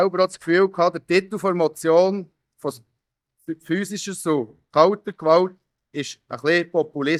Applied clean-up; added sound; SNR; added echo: neural mask model DeepFilterNet 3.